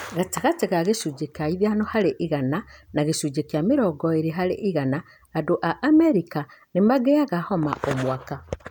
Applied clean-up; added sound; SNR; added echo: none; none; none; none.